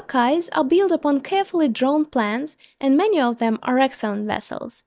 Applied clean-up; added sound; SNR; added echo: neural mask model DeepFilterNet 3.